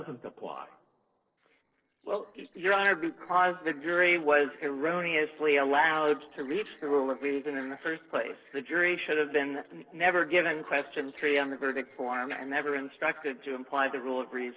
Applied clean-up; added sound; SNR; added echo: neural separator model SepFormer DNS4.